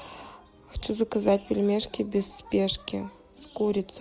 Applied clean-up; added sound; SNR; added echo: none; none; none; none.